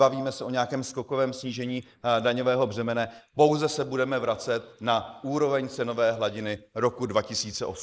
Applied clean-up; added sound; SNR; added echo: neural mask model Resemble Enhance denoiser.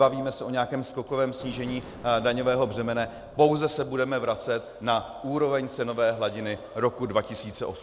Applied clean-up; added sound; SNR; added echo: none; Explosion; 19 dB; none.